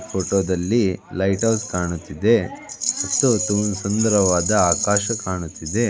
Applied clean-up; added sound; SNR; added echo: none; Rattle; 7 dB; none.